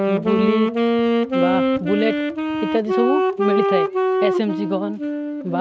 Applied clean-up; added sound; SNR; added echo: none; Wind instrument, woodwind instrument; -4 dB; none.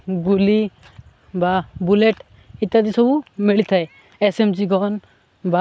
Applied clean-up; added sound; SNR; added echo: none; none; none; none.